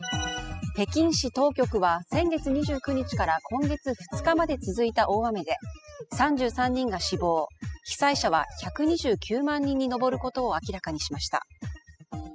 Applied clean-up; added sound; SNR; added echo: classical method spectral subtraction.